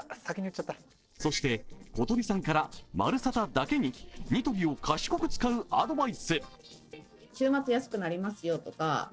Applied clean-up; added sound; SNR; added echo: neural separator model SepFormer DNS4.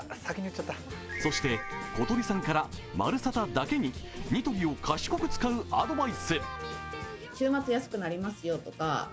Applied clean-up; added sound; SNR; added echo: none; Wind instrument, woodwind instrument; 13 dB; none.